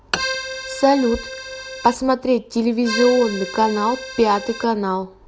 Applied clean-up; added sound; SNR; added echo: none; Accordion; 9 dB; none.